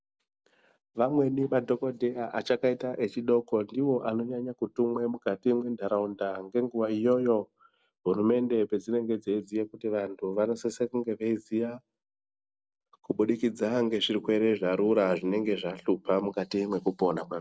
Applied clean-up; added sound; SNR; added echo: none; none; none; none.